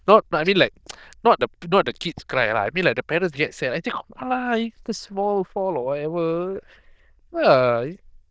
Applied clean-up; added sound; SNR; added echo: neural diffusion model UNIVERSE++.